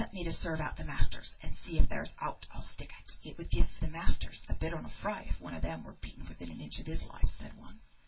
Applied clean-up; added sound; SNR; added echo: none; none; none; reverberation time 0.2 s.